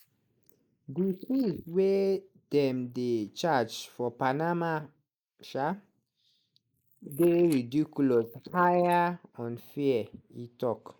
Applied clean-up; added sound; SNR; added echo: neural mask model Resemble Enhance denoiser.